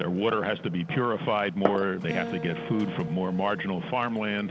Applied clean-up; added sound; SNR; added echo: none; Acoustic guitar + Glass; 9 dB; none.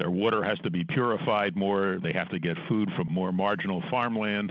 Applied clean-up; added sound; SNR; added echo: none; none; none; none.